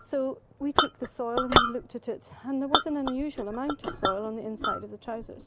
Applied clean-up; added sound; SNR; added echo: none; Chink, clink; -3 dB; none.